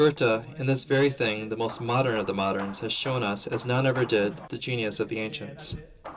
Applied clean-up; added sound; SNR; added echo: none; Hammer / Wood; 17 dB; reverberation time 0.2 s.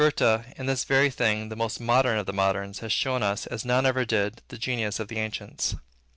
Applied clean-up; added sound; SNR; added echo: none; none; none; none.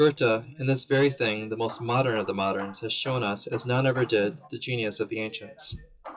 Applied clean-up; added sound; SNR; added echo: classical method WPE with log-MMSE.